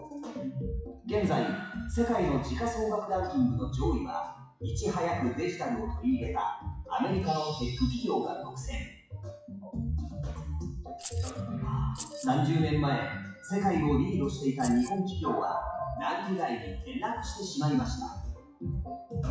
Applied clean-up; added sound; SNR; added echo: classical method WPE with log-MMSE.